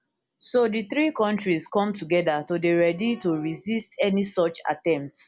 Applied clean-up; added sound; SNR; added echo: none; none; none; none.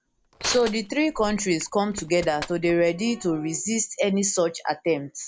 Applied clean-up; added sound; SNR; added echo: none; Crushing; 14 dB; none.